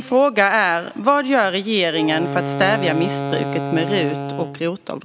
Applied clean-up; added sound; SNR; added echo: none; Wind instrument, woodwind instrument; 8 dB; none.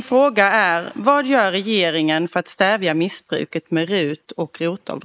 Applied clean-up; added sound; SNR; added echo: neural mask model Resemble Enhance denoiser.